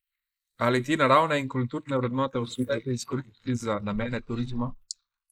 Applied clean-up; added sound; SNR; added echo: neural mask model Resemble Enhance denoiser.